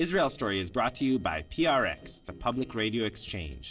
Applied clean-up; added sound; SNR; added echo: neural separator model SepFormer DNS4.